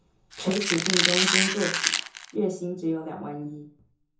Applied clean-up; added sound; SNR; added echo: none; Squeak; -4 dB; reverberation time 0.5 s.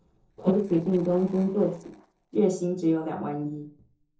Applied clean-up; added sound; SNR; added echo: neural separator model SepFormer DNS4.